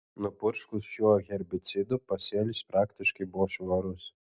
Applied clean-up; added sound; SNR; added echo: none; none; none; none.